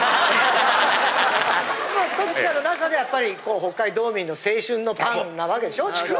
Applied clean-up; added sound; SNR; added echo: none; none; none; none.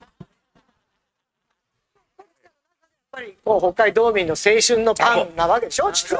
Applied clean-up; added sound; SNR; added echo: neural mask model RNNoise.